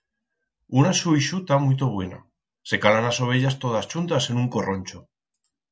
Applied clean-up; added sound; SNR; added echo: none; none; none; none.